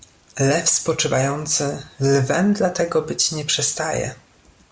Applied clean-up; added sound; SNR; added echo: none; none; none; none.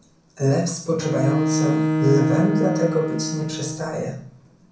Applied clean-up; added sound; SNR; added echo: none; Bowed string instrument; 1 dB; reverberation time 0.6 s.